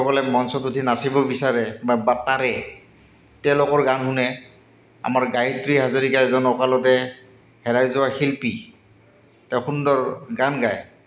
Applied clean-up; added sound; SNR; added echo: none; none; none; none.